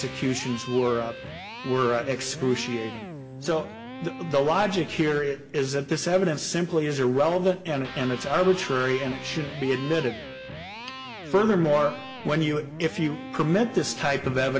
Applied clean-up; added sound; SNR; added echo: none; Electric guitar; 14 dB; reverberation time 0.5 s.